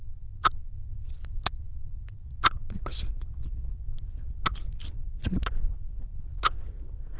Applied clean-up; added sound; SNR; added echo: neural diffusion model UNIVERSE++.